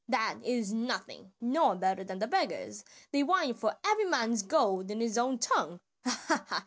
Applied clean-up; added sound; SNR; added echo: none; none; none; none.